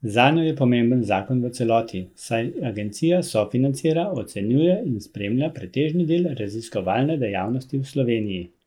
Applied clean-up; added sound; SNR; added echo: neural mask model Resemble Enhance denoiser.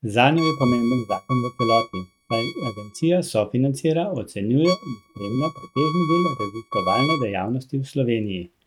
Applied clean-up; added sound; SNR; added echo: neural mask model RNNoise.